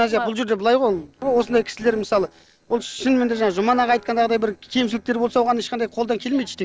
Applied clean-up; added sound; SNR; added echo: neural separator model SepFormer DNS4.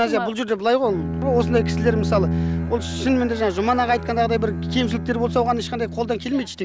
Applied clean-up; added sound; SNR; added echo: none; Bowed string instrument; 5 dB; none.